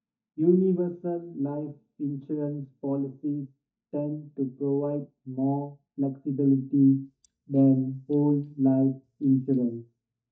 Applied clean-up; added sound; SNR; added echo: neural mask model DeepFilterNet 3.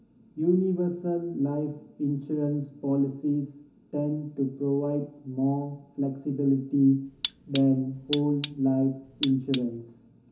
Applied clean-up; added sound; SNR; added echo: none; Cutlery, silverware; 0 dB; reverberation time 0.3 s.